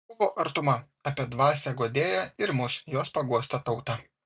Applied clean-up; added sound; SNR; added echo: none; none; none; none.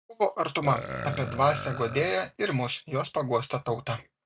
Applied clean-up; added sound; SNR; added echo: none; Burping, eructation; 10 dB; none.